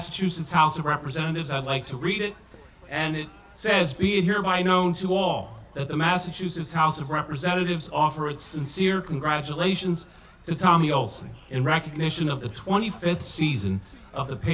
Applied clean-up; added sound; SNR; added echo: none; none; none; none.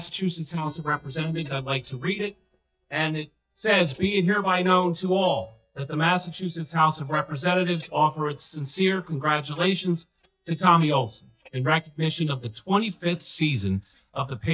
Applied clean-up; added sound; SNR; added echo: neural mask model DeepFilterNet 3.